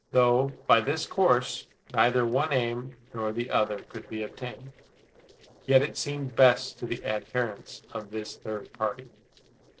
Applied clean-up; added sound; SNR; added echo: neural separator model SepFormer DNS4.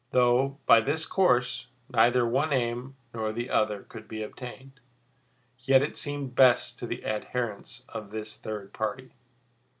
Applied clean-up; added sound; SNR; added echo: none; none; none; none.